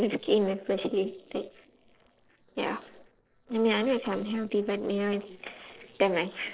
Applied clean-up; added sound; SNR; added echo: neural separator model SepFormer DNS4.